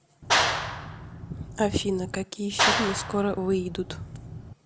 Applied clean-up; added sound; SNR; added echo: none; Clapping; -1 dB; none.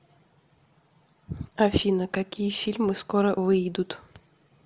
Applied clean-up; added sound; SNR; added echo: none; none; none; none.